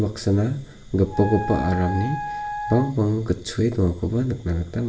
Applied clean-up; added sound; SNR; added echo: none; Wind instrument, woodwind instrument; 9 dB; reverberation time 0.5 s.